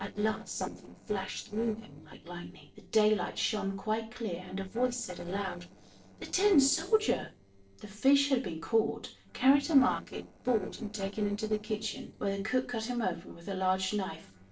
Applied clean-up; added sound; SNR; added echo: neural separator model SepFormer DNS4.